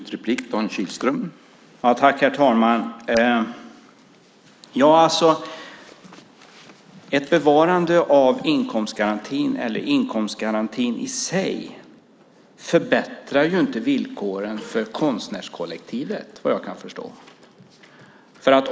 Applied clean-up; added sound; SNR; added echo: none; none; none; none.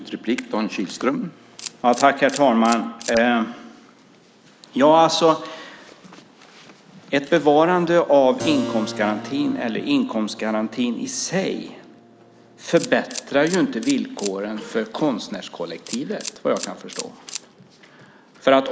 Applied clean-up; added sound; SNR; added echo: none; Keyboard (musical) + Camera; 17 dB; none.